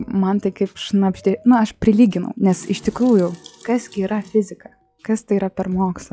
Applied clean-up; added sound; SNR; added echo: classical method log-MMSE.